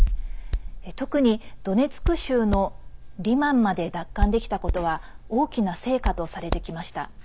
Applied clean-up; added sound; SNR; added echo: none; Hands; 3 dB; none.